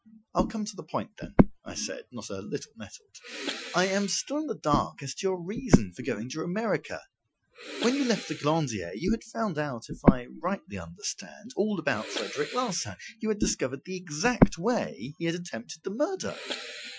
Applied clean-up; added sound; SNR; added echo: classical method Wiener filter.